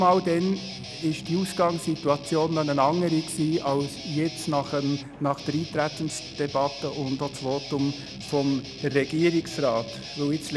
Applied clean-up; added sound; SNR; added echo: none; Guitar; 13 dB; none.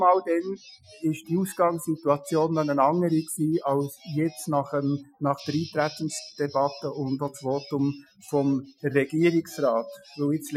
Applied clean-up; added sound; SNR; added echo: classical method Wiener filter.